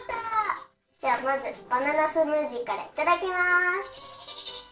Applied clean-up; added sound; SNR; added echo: neural separator model SepFormer DNS4.